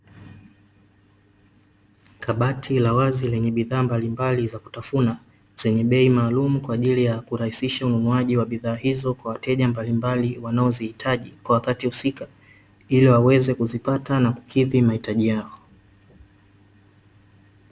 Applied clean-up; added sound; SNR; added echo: none; none; none; none.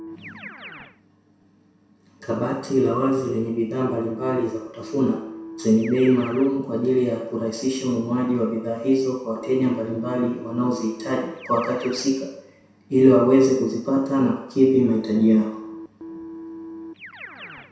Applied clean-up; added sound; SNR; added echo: none; Keyboard (musical); 18 dB; reverberation time 0.7 s.